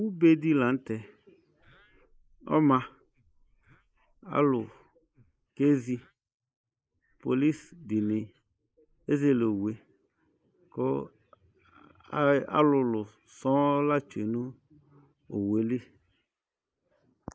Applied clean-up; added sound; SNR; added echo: neural mask model Resemble Enhance denoiser.